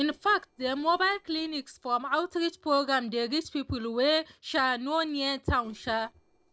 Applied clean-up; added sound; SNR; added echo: neural separator model SepFormer DNS4.